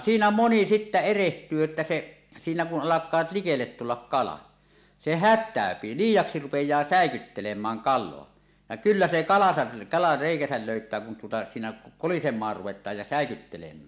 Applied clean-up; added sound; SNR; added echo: none; none; none; none.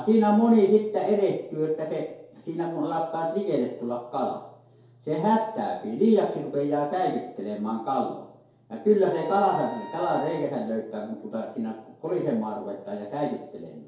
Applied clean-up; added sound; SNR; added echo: none; Wind instrument, woodwind instrument; 15 dB; reverberation time 2.3 s.